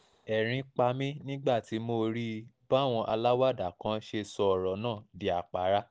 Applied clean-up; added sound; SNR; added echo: none; none; none; none.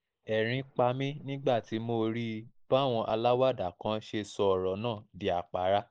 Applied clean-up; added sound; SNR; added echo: neural mask model Resemble Enhance denoiser.